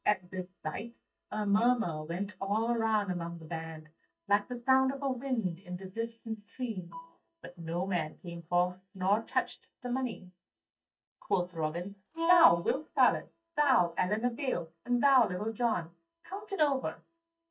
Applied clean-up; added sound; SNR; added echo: neural mask model DeepFilterNet 3.